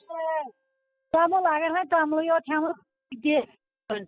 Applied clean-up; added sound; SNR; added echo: classical method spectral subtraction.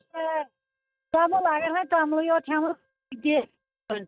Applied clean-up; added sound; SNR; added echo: neural mask model RNNoise.